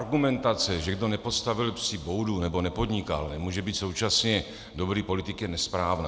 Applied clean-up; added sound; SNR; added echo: none; none; none; none.